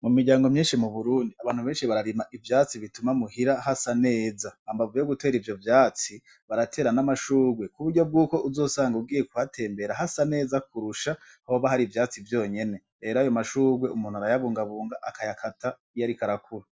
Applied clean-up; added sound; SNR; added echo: none; none; none; none.